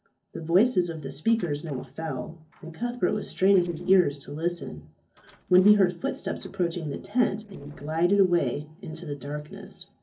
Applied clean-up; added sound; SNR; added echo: neural separator model SepFormer DNS4.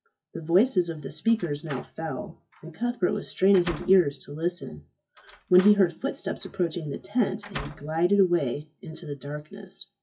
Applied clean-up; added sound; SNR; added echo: classical method WPE with log-MMSE.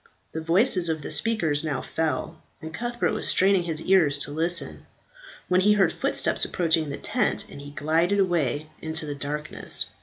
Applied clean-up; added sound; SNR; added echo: none; none; none; none.